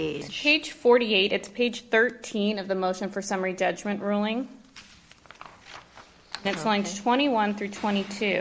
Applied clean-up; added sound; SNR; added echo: none; none; none; none.